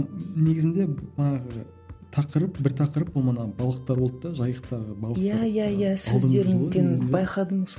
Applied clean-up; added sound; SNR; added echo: none; none; none; none.